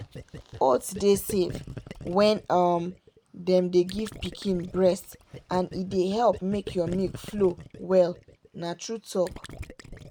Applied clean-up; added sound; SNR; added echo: none; Gurgling; 16 dB; none.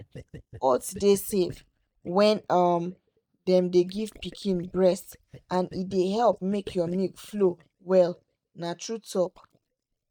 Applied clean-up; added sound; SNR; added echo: neural mask model DeepFilterNet 3.